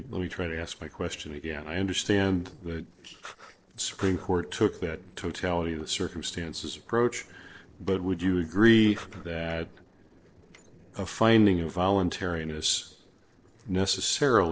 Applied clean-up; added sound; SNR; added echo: neural separator model SepFormer DNS4.